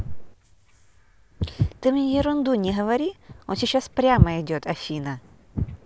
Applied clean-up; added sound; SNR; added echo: none; Walk, footsteps; 4 dB; none.